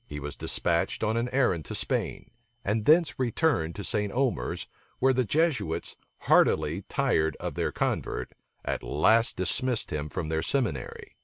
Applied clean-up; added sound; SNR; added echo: none; none; none; none.